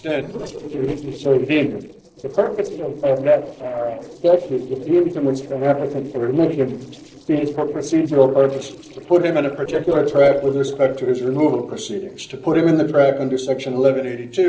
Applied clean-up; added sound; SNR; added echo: neural separator model SepFormer DNS4.